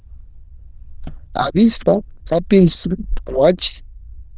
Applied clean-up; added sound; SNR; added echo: neural diffusion model UNIVERSE++.